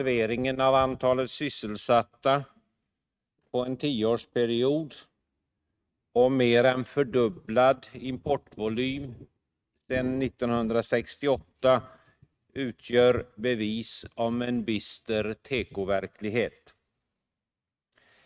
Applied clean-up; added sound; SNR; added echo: neural mask model RNNoise.